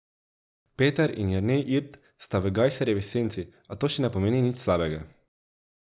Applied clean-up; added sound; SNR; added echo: none; none; none; none.